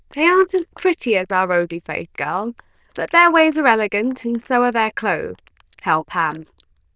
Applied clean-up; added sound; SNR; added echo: neural diffusion model UNIVERSE++.